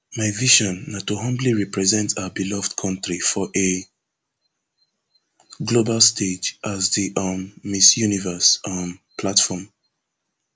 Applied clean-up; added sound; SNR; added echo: none; none; none; none.